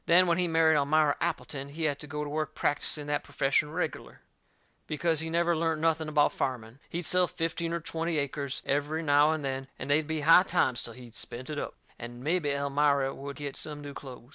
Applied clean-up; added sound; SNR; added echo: none; none; none; none.